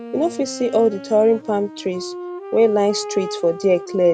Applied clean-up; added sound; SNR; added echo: none; Wind instrument, woodwind instrument; 12 dB; none.